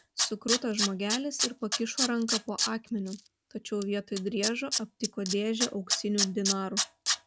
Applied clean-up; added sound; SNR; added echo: none; Tools; 1 dB; none.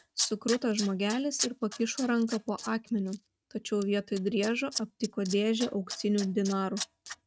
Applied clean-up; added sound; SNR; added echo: neural mask model RNNoise.